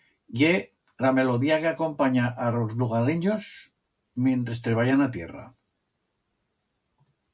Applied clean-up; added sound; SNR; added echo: none; none; none; none.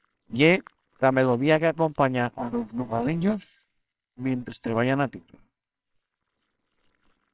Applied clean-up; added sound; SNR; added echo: neural separator model SepFormer WHAMR!.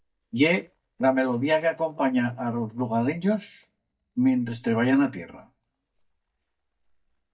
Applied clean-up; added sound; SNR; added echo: neural mask model DeepFilterNet 3.